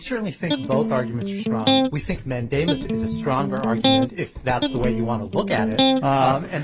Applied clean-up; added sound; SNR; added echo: none; Electric guitar; -1 dB; none.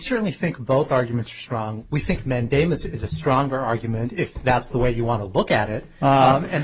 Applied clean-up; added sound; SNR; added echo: none; none; none; none.